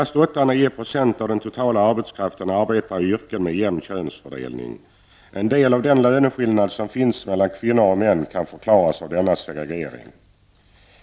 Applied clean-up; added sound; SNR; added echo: none; none; none; none.